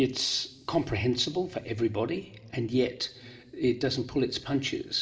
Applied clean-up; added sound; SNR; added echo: none; none; none; reverberation time 2.6 s.